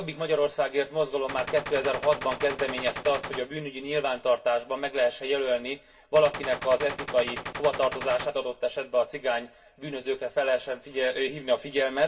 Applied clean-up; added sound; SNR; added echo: none; Gunshot, gunfire; 8 dB; reverberation time 0.1 s.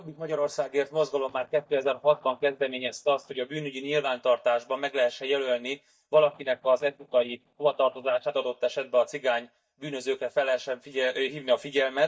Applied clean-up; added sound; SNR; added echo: neural mask model DeepFilterNet 3.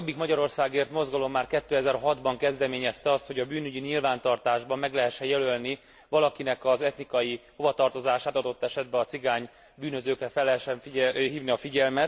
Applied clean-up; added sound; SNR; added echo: none; none; none; none.